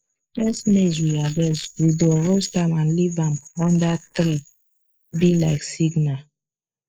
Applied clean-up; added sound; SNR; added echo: neural mask model Resemble Enhance denoiser.